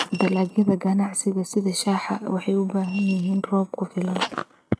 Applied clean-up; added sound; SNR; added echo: neural mask model RNNoise.